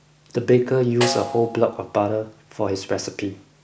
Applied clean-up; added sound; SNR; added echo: none; Snare drum; 11 dB; none.